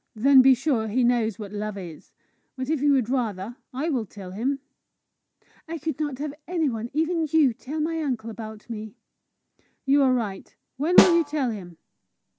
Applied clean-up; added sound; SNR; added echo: none; Snare drum; 0 dB; none.